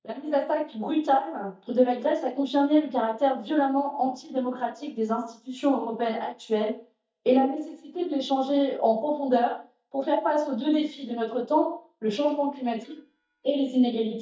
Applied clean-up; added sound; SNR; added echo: neural mask model DeepFilterNet 3.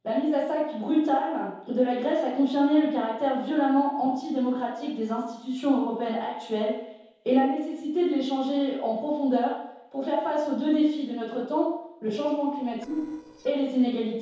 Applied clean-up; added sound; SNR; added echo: neural separator model SepFormer DNS4.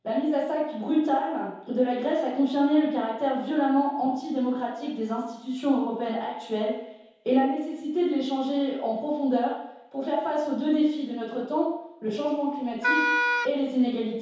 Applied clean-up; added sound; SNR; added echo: none; Wind instrument, woodwind instrument; 0 dB; reverberation time 0.8 s.